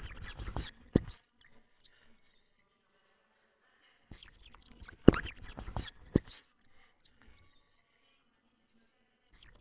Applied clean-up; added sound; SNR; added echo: neural separator model SepFormer WHAMR!.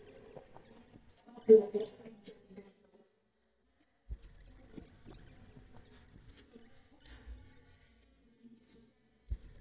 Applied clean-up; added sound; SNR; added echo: neural mask model DeepFilterNet 3.